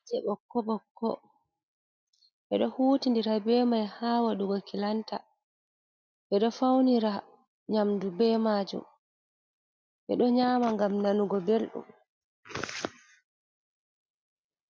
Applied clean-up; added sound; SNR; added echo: none; none; none; none.